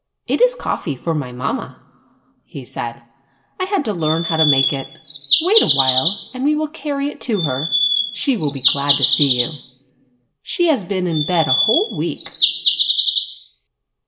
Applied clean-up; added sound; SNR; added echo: none; Bird vocalization, bird call, bird song; -2 dB; reverberation time 1.1 s.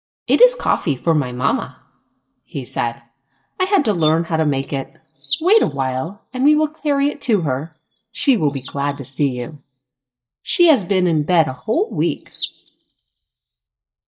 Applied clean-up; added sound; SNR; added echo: neural mask model DeepFilterNet 3.